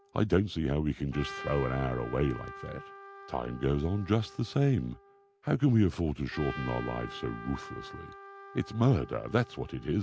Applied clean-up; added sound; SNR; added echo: none; Trumpet; 16 dB; none.